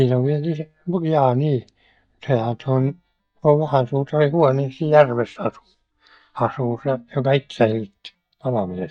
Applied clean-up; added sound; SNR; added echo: neural mask model DeepFilterNet 3.